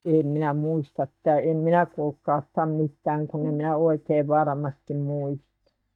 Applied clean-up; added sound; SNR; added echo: neural mask model DeepFilterNet 3.